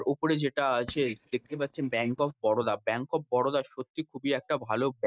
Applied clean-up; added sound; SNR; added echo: neural mask model DeepFilterNet 3.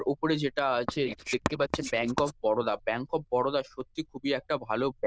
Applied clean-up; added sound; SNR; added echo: neural diffusion model UNIVERSE++.